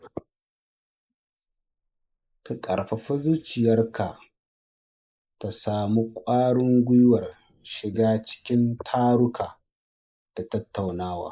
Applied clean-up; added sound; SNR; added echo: neural mask model Resemble Enhance denoiser.